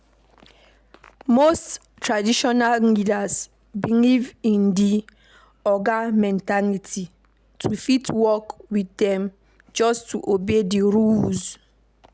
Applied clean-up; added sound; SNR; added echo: none; none; none; none.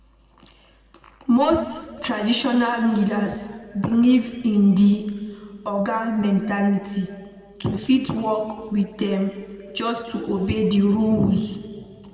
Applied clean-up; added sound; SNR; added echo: none; none; none; reverberation time 1.9 s.